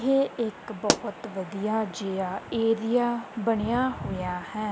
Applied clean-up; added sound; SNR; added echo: none; Explosion; 6 dB; none.